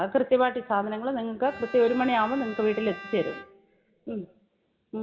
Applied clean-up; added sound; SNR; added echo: none; Bowed string instrument; 16 dB; reverberation time 0.9 s.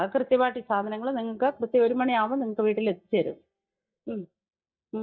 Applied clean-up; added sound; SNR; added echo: neural mask model DeepFilterNet 3.